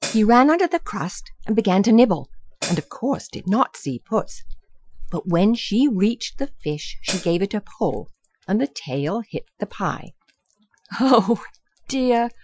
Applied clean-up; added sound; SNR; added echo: classical method Wiener filter.